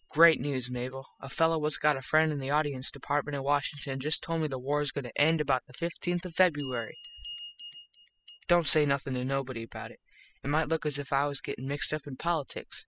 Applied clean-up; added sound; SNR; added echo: classical method spectral subtraction.